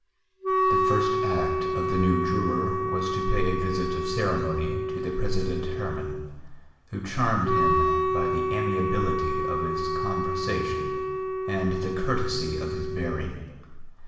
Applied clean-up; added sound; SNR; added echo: none; Wind instrument, woodwind instrument; -1 dB; reverberation time 1.2 s.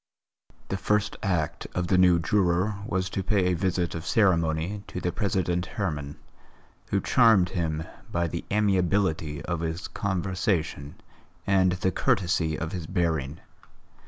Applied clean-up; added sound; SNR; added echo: none; none; none; none.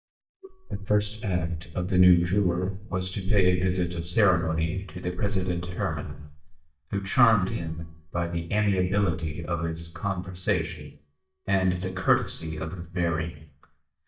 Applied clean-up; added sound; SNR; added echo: neural mask model DeepFilterNet 3.